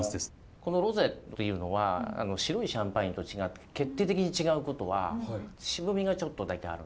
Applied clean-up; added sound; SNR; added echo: none; none; none; none.